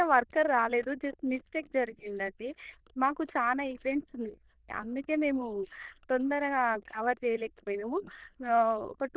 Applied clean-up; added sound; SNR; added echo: neural diffusion model UNIVERSE++.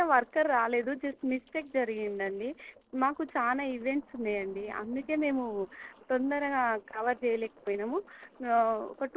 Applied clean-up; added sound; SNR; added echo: neural separator model SepFormer DNS4.